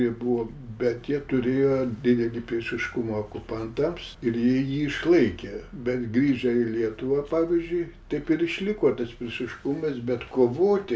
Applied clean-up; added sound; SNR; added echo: none; none; none; none.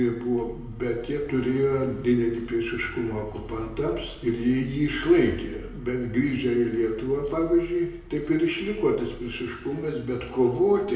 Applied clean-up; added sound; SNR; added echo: none; none; none; reverberation time 0.9 s.